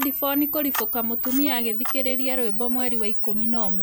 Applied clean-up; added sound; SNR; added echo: none; Camera; -3 dB; none.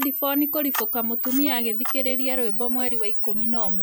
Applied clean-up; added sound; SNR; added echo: classical method spectral subtraction.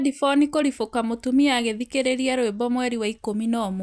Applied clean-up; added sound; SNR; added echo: none; none; none; none.